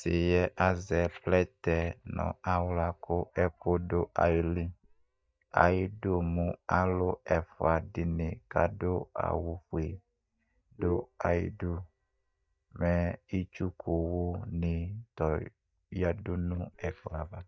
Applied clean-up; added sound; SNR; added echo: neural mask model DeepFilterNet 3.